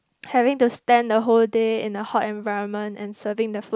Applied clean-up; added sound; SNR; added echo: none; none; none; none.